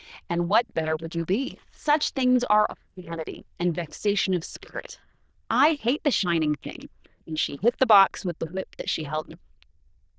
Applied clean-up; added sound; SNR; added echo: neural diffusion model UNIVERSE++.